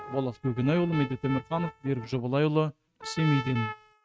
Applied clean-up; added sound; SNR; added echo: neural mask model RNNoise.